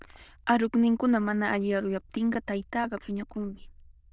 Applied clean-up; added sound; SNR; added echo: neural diffusion model UNIVERSE++.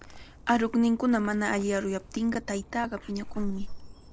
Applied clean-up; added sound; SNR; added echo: none; Dog; 11 dB; none.